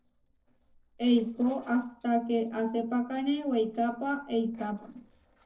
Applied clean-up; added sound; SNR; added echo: neural separator model SepFormer DNS4.